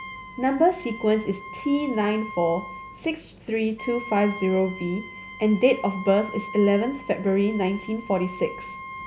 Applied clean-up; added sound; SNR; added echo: none; Wind instrument, woodwind instrument; 14 dB; none.